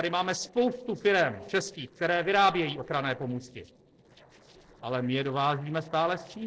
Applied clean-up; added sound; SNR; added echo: neural separator model SepFormer DNS4.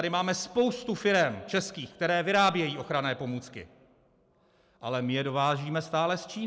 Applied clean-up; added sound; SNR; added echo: none; none; none; none.